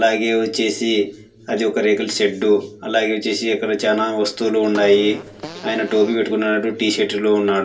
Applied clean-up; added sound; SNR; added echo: none; Fart; 18 dB; reverberation time 0.3 s.